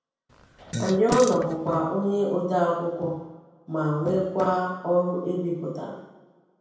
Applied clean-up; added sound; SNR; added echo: none; Fart; 8 dB; reverberation time 0.9 s.